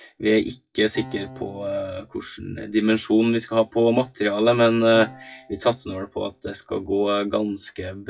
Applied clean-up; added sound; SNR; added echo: classical method WPE with log-MMSE.